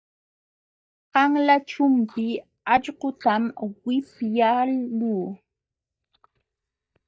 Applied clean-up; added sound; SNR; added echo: neural mask model DeepFilterNet 3.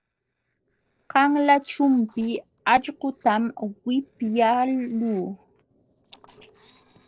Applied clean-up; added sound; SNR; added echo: neural separator model SepFormer DNS4.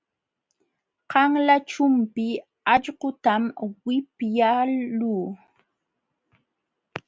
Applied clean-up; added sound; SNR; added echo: none; none; none; none.